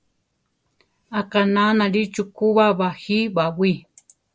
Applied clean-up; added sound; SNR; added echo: none; none; none; none.